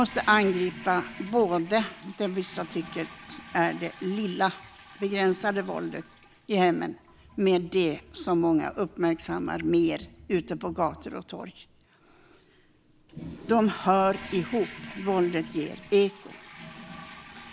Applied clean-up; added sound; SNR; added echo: none; Toilet flush; 17 dB; none.